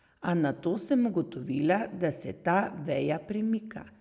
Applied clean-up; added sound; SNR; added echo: none; none; none; none.